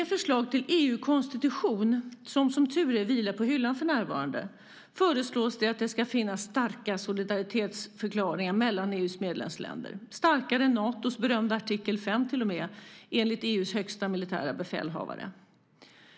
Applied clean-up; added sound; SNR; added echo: none; none; none; none.